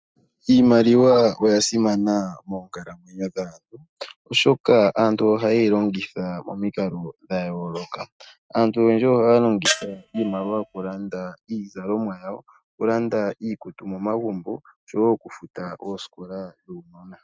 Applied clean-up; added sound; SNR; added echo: neural mask model RNNoise.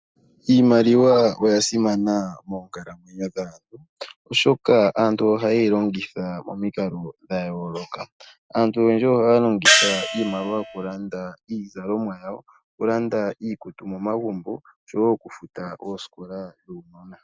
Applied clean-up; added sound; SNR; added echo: none; Gong; -1 dB; none.